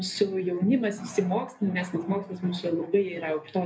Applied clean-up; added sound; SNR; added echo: none; none; none; reverberation time 0.3 s.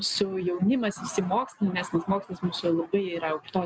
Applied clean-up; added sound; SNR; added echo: none; none; none; none.